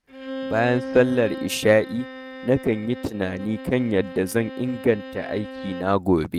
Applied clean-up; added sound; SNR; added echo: neural mask model RNNoise.